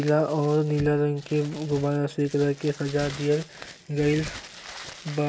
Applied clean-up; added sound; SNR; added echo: none; Crumpling, crinkling; 16 dB; none.